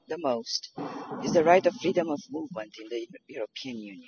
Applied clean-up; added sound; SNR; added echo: classical method spectral subtraction.